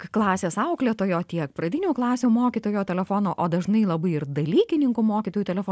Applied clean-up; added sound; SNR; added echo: none; none; none; none.